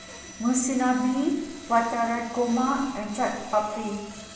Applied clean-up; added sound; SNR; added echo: none; Sawing; 16 dB; reverberation time 1.1 s.